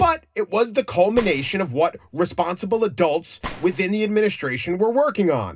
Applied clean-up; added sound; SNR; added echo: none; Gunshot, gunfire; 19 dB; reverberation time 0.2 s.